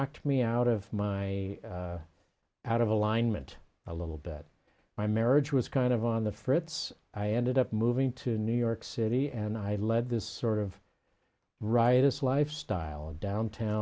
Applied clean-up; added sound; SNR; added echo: none; none; none; none.